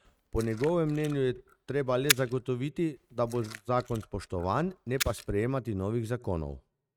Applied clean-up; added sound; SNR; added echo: neural mask model RNNoise.